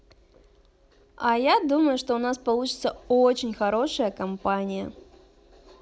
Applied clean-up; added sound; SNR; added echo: none; none; none; none.